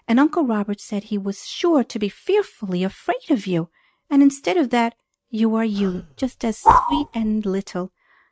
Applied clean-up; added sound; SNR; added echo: neural mask model RNNoise.